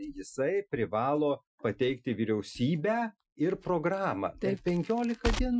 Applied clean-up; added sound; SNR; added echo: classical method Wiener filter.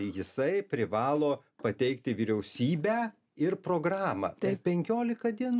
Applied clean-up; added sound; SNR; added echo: none; none; none; none.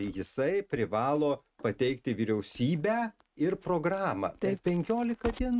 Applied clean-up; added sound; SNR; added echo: neural mask model RNNoise.